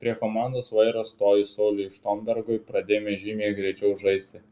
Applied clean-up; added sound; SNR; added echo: none; none; none; none.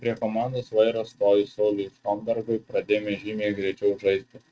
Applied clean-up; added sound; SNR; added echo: neural mask model RNNoise.